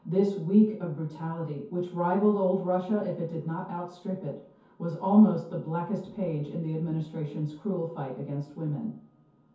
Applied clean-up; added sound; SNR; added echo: none; none; none; reverberation time 0.6 s.